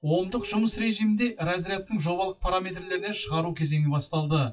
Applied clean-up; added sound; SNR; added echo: classical method WPE with log-MMSE.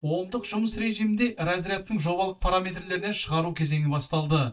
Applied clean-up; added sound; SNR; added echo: neural mask model DeepFilterNet 3.